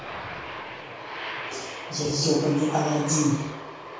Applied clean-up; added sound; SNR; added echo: none; Aircraft; 9 dB; reverberation time 0.7 s.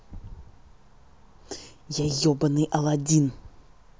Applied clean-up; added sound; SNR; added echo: none; none; none; none.